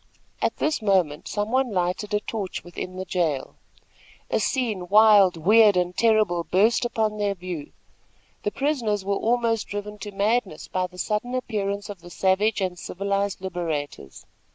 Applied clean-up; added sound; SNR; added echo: none; none; none; none.